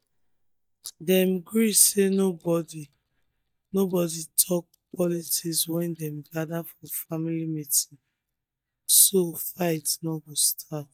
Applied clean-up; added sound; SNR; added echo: neural mask model DeepFilterNet 3.